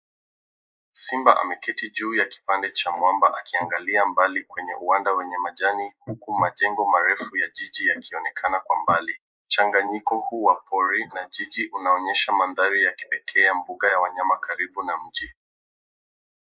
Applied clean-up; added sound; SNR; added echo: neural mask model Resemble Enhance denoiser.